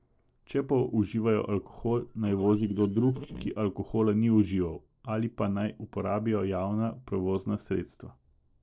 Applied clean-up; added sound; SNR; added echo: neural separator model SepFormer DNS4.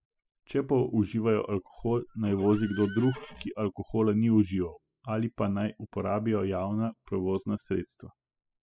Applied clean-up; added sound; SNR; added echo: classical method spectral subtraction.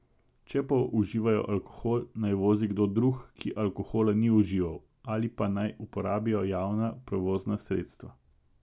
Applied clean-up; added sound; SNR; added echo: none; none; none; none.